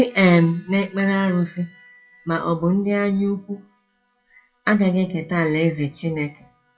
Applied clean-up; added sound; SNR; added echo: classical method WPE with log-MMSE.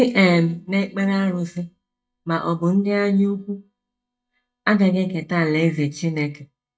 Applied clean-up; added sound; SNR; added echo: neural mask model DeepFilterNet 3.